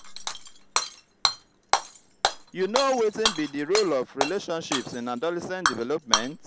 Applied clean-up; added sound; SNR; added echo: none; Shatter / Hammer; 1 dB; none.